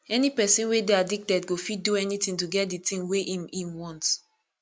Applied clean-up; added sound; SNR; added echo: none; none; none; none.